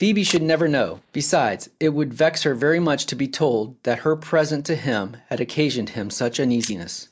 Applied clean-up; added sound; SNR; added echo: neural mask model DeepFilterNet 3.